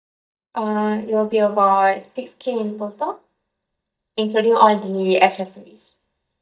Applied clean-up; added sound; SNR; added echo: neural mask model DeepFilterNet 3.